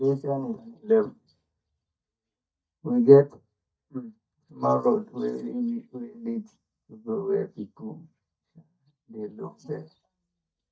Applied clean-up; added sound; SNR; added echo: neural mask model DeepFilterNet 3.